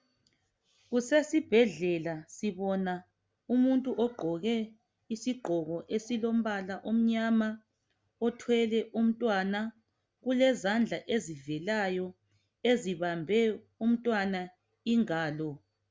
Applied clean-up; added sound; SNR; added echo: none; none; none; none.